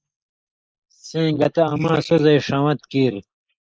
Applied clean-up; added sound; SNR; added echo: neural mask model Resemble Enhance denoiser.